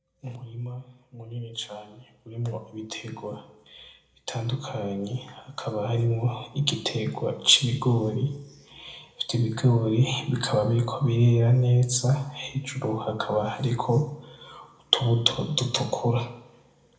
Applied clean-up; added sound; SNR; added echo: none; none; none; reverberation time 0.7 s.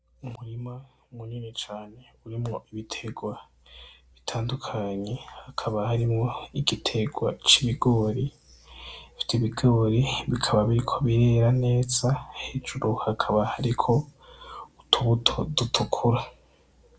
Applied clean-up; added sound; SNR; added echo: none; none; none; none.